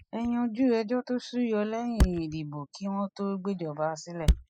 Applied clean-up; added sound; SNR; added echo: classical method spectral subtraction.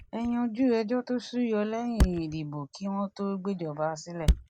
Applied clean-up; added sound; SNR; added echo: none; Thump, thud; 3 dB; none.